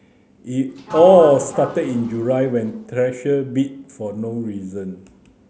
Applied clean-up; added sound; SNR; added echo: none; Sliding door; 11 dB; none.